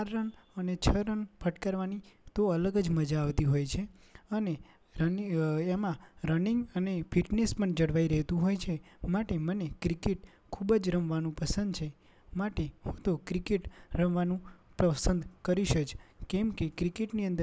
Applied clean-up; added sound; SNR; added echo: none; none; none; none.